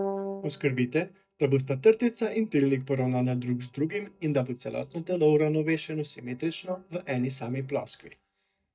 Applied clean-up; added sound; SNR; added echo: neural mask model DeepFilterNet 3.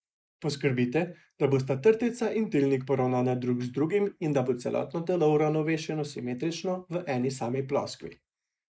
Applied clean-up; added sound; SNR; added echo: neural mask model Resemble Enhance denoiser.